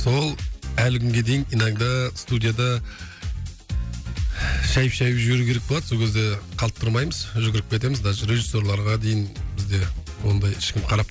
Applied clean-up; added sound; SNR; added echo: none; Dishes, pots, and pans; 18 dB; none.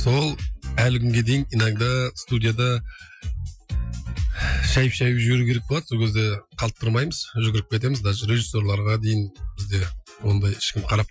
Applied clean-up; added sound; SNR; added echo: classical method Wiener filter.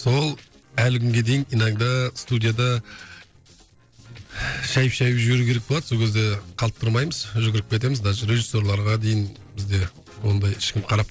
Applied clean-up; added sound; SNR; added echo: neural separator model SepFormer DNS4.